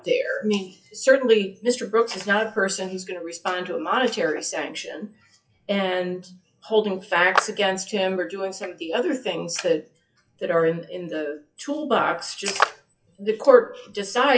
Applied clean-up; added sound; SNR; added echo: classical method WPE with log-MMSE.